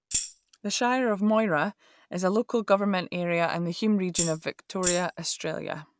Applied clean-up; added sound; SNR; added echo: none; Tambourine; -2 dB; none.